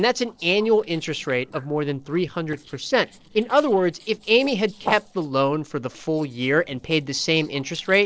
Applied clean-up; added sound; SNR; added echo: neural separator model SepFormer DNS4.